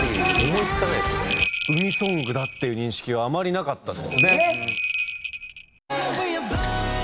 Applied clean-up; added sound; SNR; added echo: none; Bell; 1 dB; none.